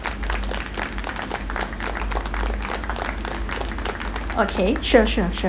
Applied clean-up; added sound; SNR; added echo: none; Applause; 7 dB; none.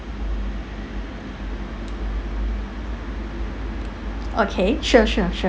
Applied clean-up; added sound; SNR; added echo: none; none; none; none.